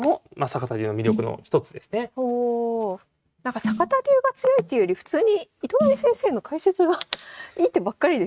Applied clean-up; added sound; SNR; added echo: neural mask model RNNoise.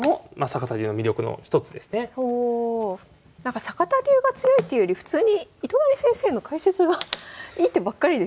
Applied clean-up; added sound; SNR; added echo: none; none; none; none.